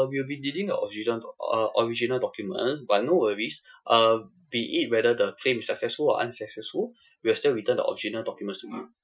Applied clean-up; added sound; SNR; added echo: classical method Wiener filter.